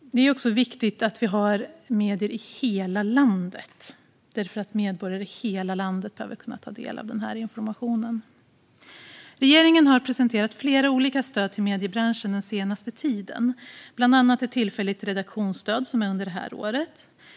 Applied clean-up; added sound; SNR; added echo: none; none; none; none.